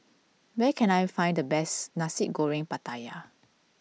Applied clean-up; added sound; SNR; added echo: none; none; none; none.